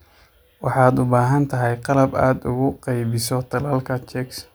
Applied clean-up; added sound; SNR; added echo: none; none; none; none.